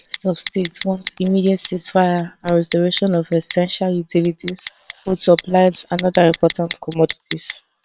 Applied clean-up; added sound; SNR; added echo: neural separator model SepFormer WHAM!.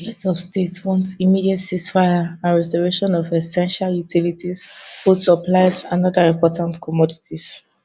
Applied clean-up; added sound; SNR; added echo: none; none; none; none.